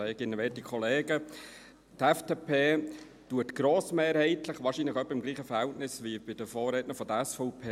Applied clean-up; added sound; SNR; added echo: none; none; none; none.